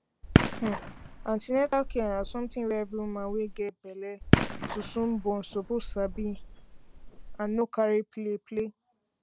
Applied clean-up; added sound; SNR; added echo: none; Fireworks; 0 dB; none.